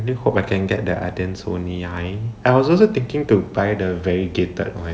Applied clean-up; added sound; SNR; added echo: none; none; none; none.